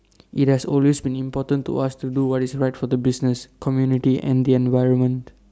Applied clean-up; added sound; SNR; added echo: none; none; none; none.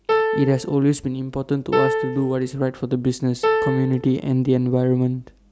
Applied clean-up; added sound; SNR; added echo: none; Piano; 3 dB; none.